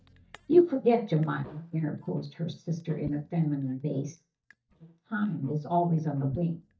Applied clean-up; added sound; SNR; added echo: neural mask model DeepFilterNet 3.